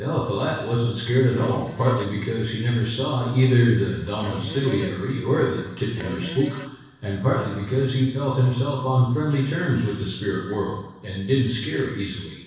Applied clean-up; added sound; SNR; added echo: neural separator model SepFormer DNS4.